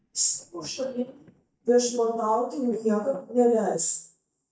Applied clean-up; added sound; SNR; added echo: neural mask model DeepFilterNet 3.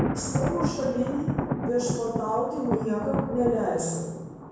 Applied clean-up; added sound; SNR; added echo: none; Thunder; 2 dB; reverberation time 1.0 s.